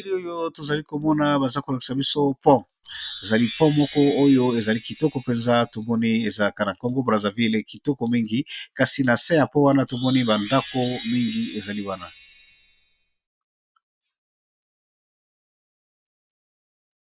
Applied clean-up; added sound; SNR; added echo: none; Chime; 15 dB; none.